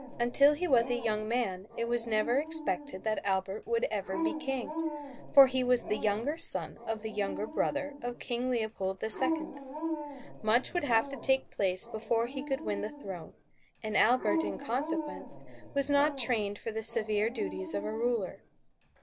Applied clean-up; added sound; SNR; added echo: none; Dog; 11 dB; none.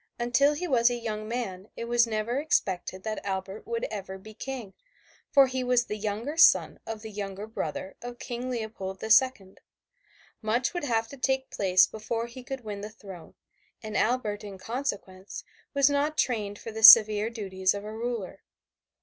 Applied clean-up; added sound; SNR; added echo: none; none; none; none.